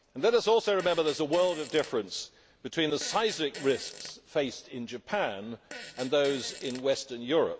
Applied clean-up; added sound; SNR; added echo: none; Fart; 18 dB; none.